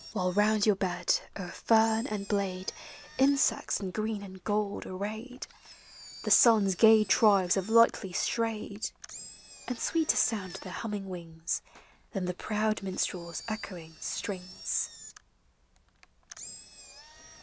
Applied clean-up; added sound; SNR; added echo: none; Engine; 20 dB; none.